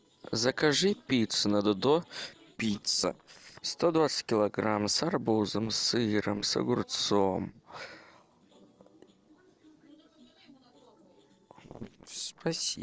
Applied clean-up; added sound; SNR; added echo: neural separator model SepFormer DNS4.